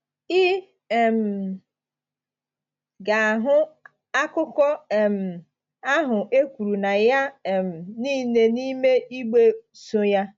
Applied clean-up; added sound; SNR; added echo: none; none; none; none.